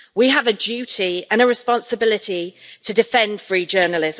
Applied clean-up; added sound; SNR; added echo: none; none; none; none.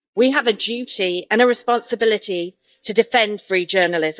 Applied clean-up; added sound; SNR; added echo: neural mask model DeepFilterNet 3.